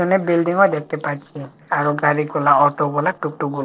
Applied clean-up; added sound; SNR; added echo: neural separator model SepFormer DNS4.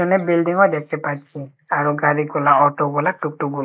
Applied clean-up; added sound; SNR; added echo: neural mask model Resemble Enhance denoiser.